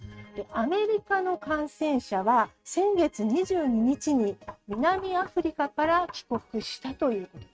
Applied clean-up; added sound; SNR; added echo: neural mask model RNNoise.